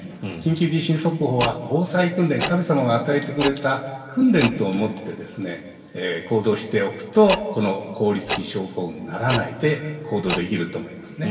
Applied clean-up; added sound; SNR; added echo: none; Tick-tock; 10 dB; reverberation time 2.2 s.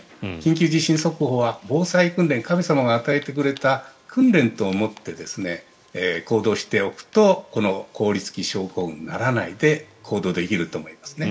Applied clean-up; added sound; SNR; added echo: none; none; none; none.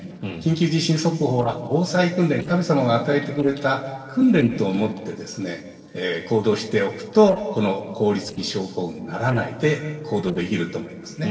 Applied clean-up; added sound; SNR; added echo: neural separator model SepFormer DNS4.